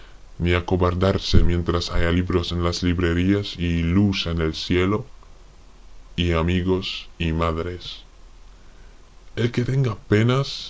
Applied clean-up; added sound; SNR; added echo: none; none; none; none.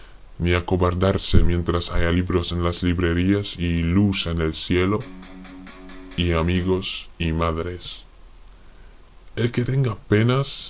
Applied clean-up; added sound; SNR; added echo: none; Electric guitar; 19 dB; none.